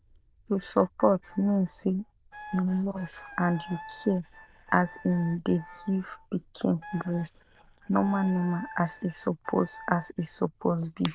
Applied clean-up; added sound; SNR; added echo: neural diffusion model UNIVERSE++.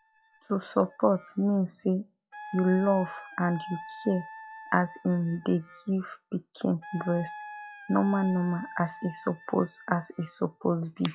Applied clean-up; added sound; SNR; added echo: classical method log-MMSE.